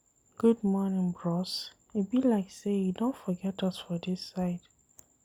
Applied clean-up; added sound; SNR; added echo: none; none; none; none.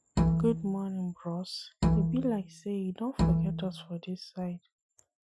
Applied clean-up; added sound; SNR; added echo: classical method Wiener filter.